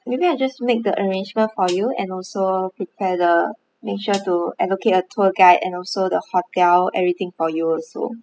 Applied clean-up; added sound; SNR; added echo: classical method spectral subtraction.